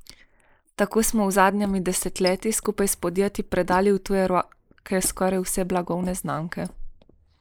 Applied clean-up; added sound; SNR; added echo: neural mask model Resemble Enhance denoiser.